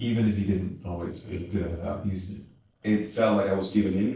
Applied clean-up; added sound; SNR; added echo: neural separator model SepFormer DNS4.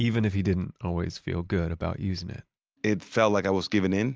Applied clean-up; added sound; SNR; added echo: none; none; none; none.